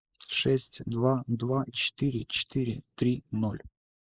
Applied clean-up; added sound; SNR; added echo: neural mask model Resemble Enhance denoiser.